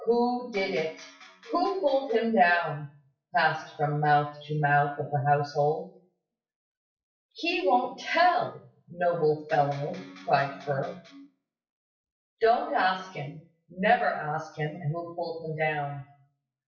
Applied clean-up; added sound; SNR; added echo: classical method WPE with log-MMSE.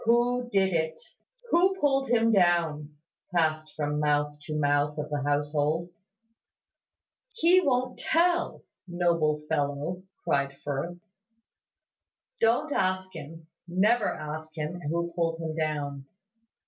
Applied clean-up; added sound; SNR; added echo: none; none; none; none.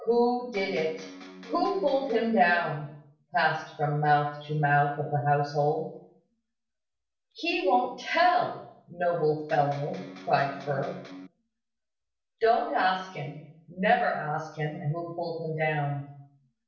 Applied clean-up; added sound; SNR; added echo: none; Electric guitar; 16 dB; reverberation time 0.6 s.